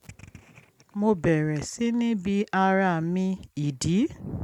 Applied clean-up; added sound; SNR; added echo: none; none; none; none.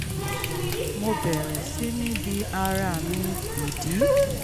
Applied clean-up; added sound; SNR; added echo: none; Water tap, faucet; -3 dB; none.